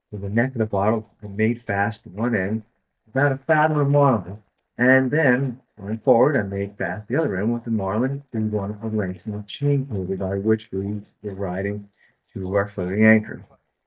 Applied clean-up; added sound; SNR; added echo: neural mask model DeepFilterNet 3.